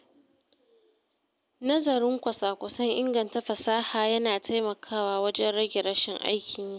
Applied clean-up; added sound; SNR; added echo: none; none; none; none.